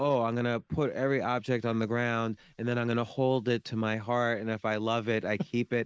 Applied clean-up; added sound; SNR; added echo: neural mask model Resemble Enhance denoiser.